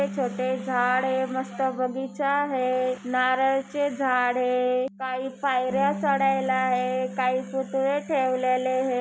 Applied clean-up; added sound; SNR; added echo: none; Bass guitar; 14 dB; none.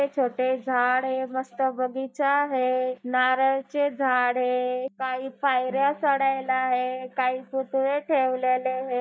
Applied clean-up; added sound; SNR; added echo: neural mask model DeepFilterNet 3.